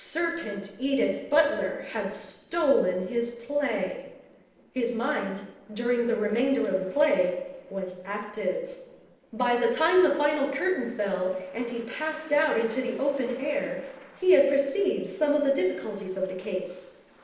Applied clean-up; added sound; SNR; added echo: neural separator model SepFormer DNS4.